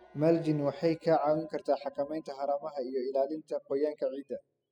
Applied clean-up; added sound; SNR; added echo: classical method spectral subtraction.